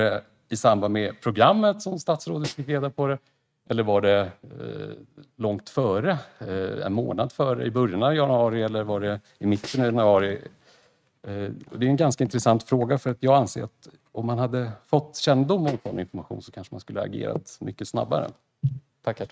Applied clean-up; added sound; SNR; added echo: neural mask model RNNoise.